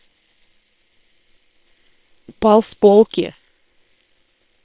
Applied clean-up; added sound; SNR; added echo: neural separator model SepFormer WHAM!.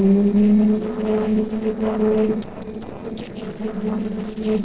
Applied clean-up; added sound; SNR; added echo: neural separator model SepFormer DNS4.